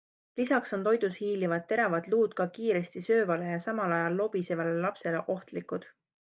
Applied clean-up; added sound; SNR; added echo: none; none; none; none.